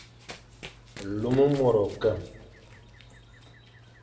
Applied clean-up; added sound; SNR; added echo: none; Run; 18 dB; reverberation time 0.9 s.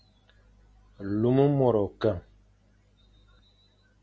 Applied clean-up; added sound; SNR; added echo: none; none; none; none.